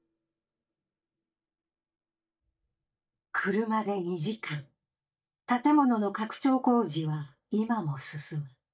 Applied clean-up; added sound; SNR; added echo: neural mask model DeepFilterNet 3.